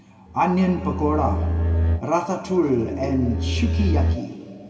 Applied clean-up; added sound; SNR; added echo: none; Bowed string instrument; 0 dB; reverberation time 2.5 s.